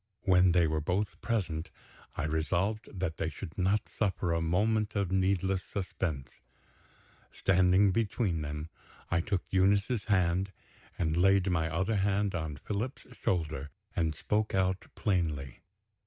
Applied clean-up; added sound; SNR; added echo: none; none; none; none.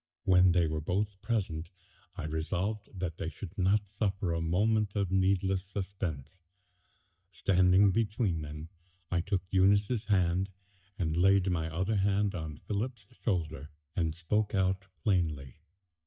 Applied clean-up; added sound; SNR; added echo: neural mask model DeepFilterNet 3.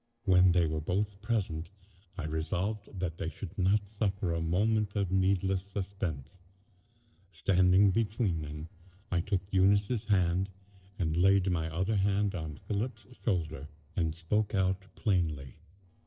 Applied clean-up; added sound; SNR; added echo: neural separator model SepFormer DNS4.